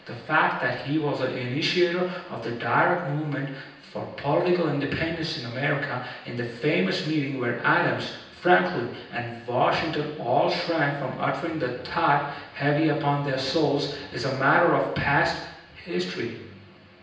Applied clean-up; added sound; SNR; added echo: none; none; none; reverberation time 0.9 s.